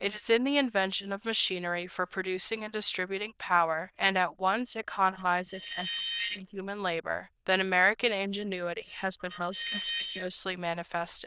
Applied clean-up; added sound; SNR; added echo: neural diffusion model UNIVERSE++.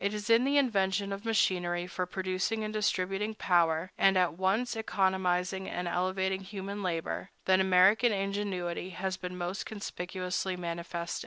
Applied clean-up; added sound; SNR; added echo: none; none; none; none.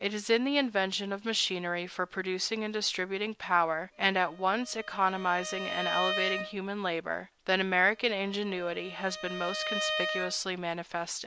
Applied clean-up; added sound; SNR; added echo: none; Bowed string instrument; 7 dB; none.